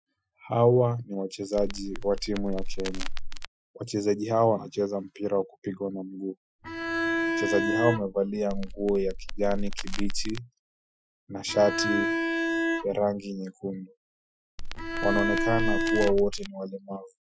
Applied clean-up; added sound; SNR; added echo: classical method Wiener filter.